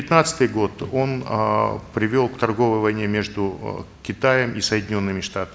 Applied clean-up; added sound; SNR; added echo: none; none; none; none.